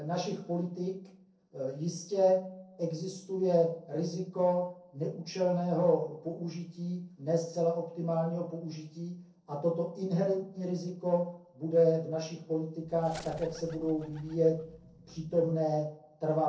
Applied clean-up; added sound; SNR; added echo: neural separator model SepFormer DNS4.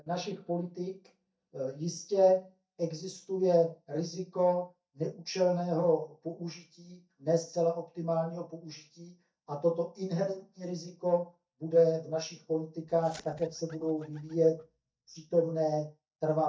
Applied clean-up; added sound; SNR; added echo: neural mask model DeepFilterNet 3.